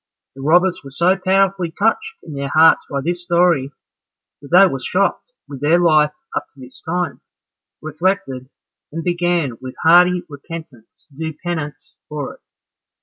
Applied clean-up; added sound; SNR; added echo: none; none; none; none.